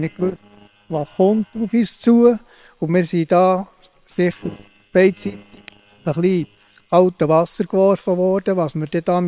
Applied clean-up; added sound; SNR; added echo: neural separator model SepFormer WHAM!.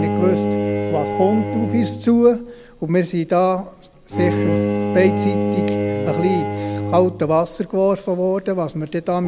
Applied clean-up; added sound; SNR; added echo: none; Bowed string instrument; 3 dB; none.